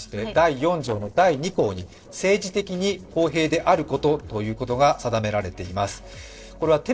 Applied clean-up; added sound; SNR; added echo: neural separator model SepFormer DNS4.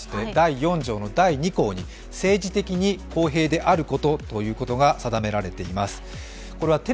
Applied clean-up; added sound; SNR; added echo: none; none; none; none.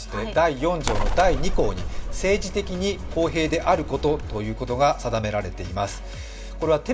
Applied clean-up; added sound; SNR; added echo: none; Bird; 3 dB; reverberation time 1.8 s.